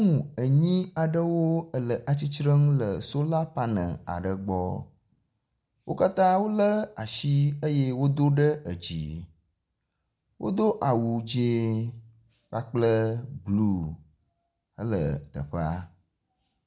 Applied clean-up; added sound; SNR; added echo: none; none; none; none.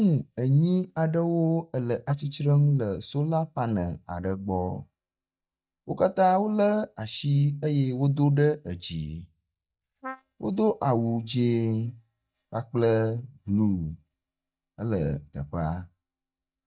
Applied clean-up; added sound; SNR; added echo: neural mask model DeepFilterNet 3.